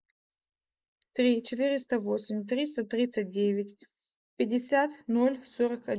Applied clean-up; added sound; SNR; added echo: neural mask model Resemble Enhance denoiser.